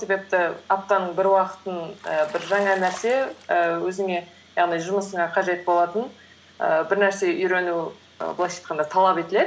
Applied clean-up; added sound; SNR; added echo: none; Bathtub (filling or washing); 19 dB; none.